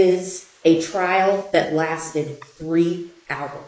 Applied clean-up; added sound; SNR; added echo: neural mask model Resemble Enhance denoiser.